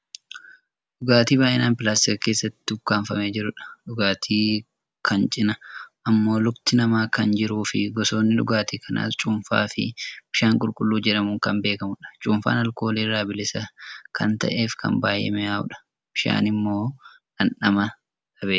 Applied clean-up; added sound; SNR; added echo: none; none; none; none.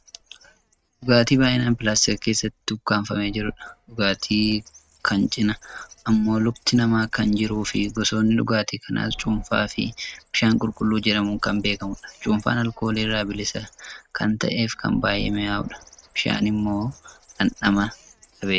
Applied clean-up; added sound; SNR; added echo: neural mask model RNNoise.